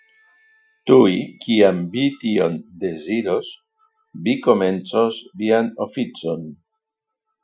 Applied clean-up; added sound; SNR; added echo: classical method Wiener filter.